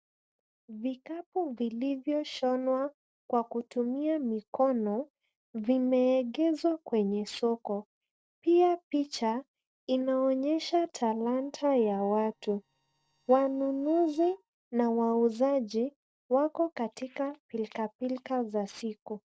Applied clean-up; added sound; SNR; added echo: neural separator model SepFormer DNS4.